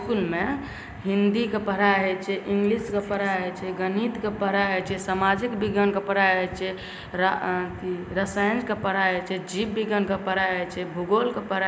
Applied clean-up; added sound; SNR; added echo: none; none; none; none.